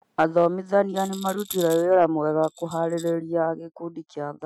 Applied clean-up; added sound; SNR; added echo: classical method Wiener filter.